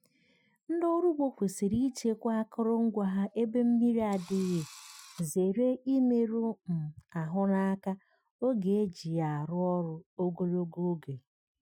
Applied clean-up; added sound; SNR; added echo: classical method Wiener filter.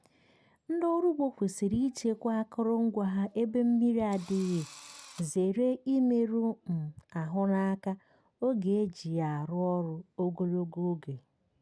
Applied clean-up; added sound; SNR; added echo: none; Engine / Drill; 20 dB; none.